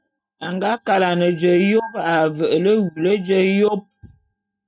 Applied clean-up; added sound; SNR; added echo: neural mask model RNNoise.